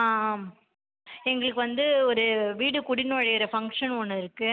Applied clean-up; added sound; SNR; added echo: none; none; none; none.